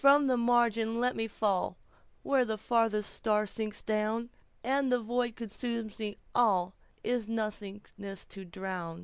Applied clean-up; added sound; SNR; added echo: none; none; none; none.